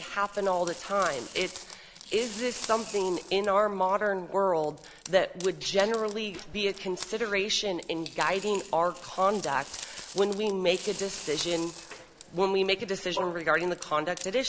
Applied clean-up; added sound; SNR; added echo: none; Coin (dropping) + Wood; 16 dB; none.